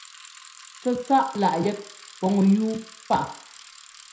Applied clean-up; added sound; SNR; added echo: none; Bicycle; 20 dB; reverberation time 0.5 s.